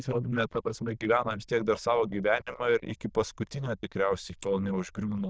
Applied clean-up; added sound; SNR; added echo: neural diffusion model UNIVERSE++.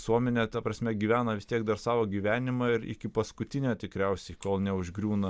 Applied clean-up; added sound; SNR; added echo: none; none; none; none.